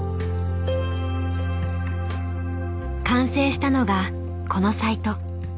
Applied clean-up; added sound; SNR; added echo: none; none; none; none.